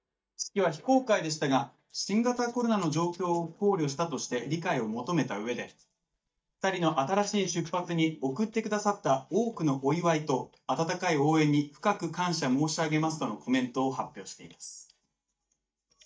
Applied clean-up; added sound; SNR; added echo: neural mask model DeepFilterNet 3.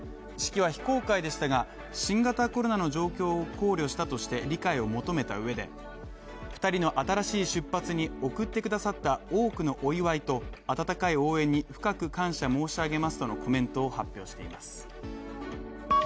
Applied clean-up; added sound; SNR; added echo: none; none; none; none.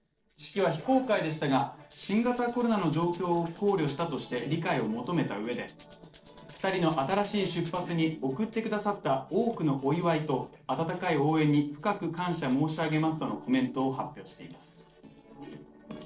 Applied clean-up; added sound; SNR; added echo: neural separator model SepFormer DNS4.